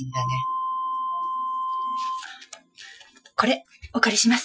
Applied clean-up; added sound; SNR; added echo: classical method Wiener filter.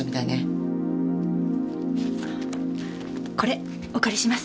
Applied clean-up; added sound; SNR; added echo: none; none; none; none.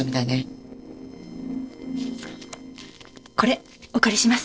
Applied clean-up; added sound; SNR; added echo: neural separator model SepFormer DNS4.